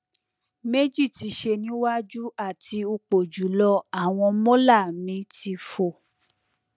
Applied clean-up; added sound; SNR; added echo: none; none; none; none.